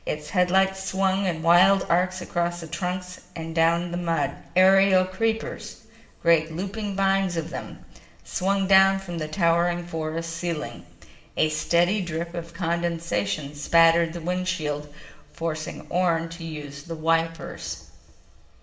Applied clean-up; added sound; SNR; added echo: none; none; none; reverberation time 2.0 s.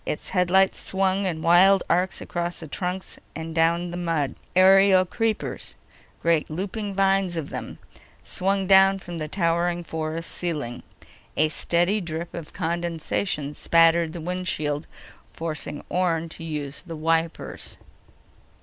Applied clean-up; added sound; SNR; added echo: none; none; none; none.